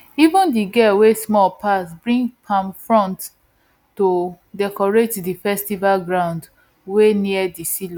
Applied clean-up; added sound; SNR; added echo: none; none; none; none.